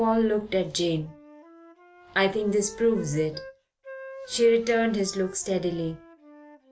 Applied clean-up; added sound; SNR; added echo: none; Wind instrument, woodwind instrument; 19 dB; none.